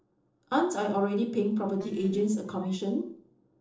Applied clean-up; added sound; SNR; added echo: neural separator model SepFormer DNS4.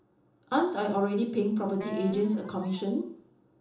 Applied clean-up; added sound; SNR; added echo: none; Wind instrument, woodwind instrument; 14 dB; reverberation time 0.6 s.